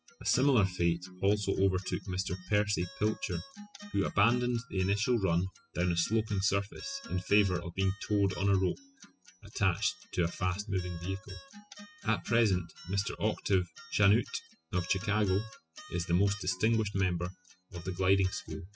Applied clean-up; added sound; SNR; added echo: classical method spectral subtraction.